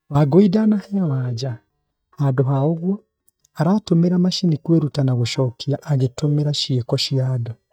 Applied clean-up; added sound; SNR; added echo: neural mask model DeepFilterNet 3.